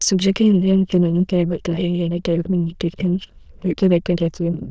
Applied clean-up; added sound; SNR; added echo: neural diffusion model UNIVERSE++.